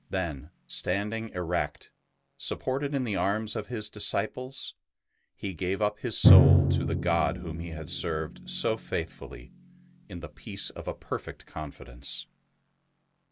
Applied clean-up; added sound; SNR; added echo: none; Drum; -1 dB; none.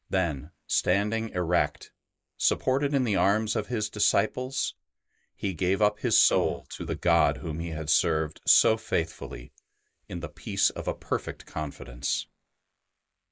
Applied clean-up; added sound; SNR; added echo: neural mask model Resemble Enhance denoiser.